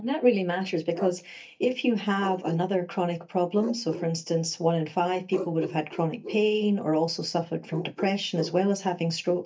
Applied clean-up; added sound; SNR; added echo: neural mask model DeepFilterNet 3.